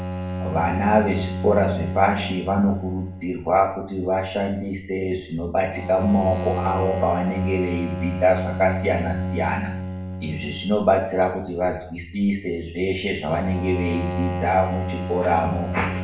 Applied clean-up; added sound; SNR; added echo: none; Bowed string instrument; 6 dB; reverberation time 0.5 s.